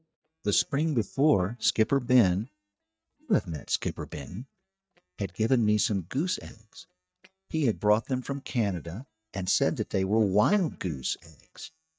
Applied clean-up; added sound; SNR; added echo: neural mask model DeepFilterNet 3.